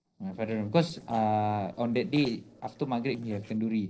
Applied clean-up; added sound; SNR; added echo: neural separator model SepFormer DNS4.